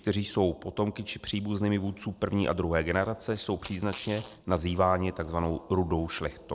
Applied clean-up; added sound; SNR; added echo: neural separator model SepFormer DNS4.